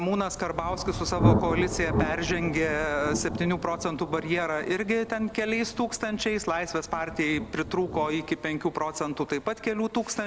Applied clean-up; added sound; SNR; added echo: none; Thunder; 5 dB; none.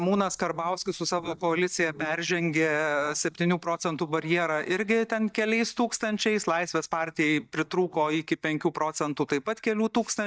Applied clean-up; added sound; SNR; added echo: neural mask model DeepFilterNet 3.